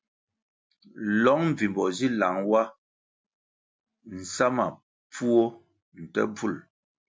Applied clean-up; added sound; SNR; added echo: none; none; none; none.